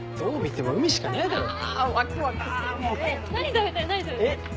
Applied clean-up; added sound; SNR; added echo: none; none; none; none.